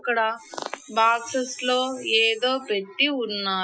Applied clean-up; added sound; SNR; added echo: classical method Wiener filter.